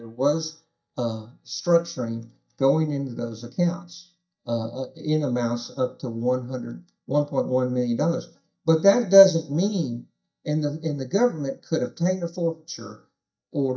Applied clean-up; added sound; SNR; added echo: neural mask model DeepFilterNet 3.